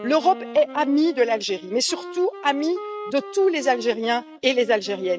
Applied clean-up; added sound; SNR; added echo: neural mask model RNNoise.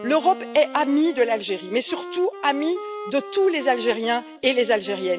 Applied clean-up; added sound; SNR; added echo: none; Wind instrument, woodwind instrument; 14 dB; none.